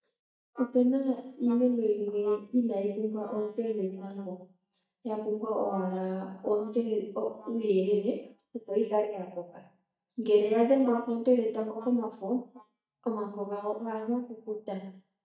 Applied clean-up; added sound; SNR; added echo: neural mask model DeepFilterNet 3.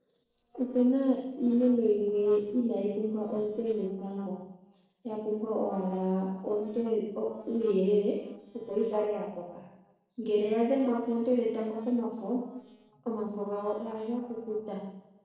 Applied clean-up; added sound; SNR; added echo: neural separator model SepFormer DNS4.